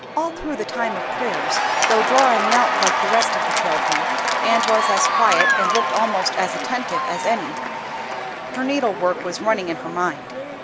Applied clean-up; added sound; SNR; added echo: none; Applause / Cheering; -1 dB; none.